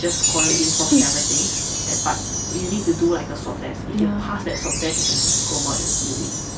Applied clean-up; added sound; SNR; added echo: none; Chime; -1 dB; none.